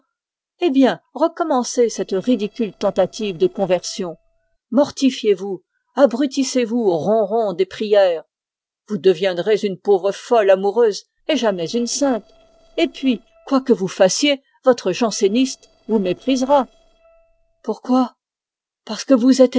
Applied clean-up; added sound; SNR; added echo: neural separator model SepFormer DNS4.